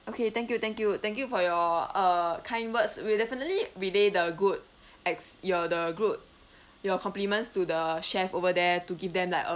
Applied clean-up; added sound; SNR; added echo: none; none; none; none.